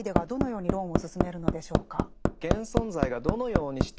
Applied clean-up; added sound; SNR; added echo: none; Hammer; -4 dB; none.